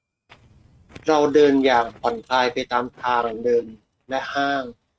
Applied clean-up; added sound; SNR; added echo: neural mask model RNNoise.